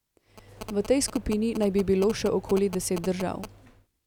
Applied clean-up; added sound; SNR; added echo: none; Telephone; 15 dB; none.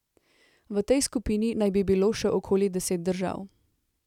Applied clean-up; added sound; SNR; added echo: none; none; none; none.